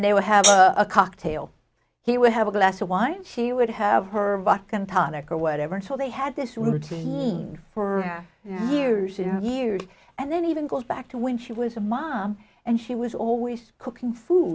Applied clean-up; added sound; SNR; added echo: none; Hi-hat; -2 dB; none.